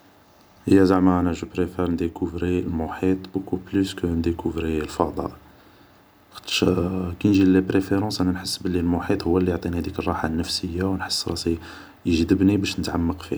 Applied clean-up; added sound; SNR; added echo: none; none; none; none.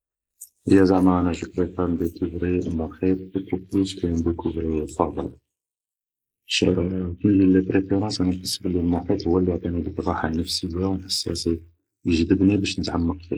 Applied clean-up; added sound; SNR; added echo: neural mask model Resemble Enhance denoiser.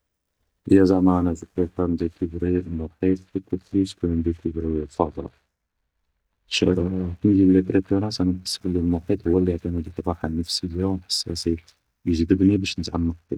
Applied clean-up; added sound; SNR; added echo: neural mask model DeepFilterNet 3.